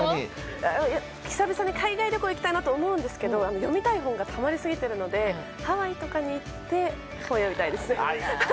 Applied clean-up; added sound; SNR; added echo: none; none; none; none.